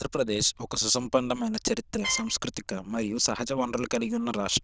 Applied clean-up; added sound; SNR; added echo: neural diffusion model UNIVERSE++.